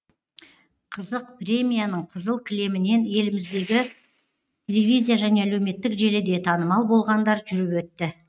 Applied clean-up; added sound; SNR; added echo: neural mask model RNNoise.